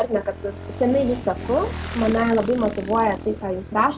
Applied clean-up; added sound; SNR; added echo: none; Motorcycle / Engine; 11 dB; none.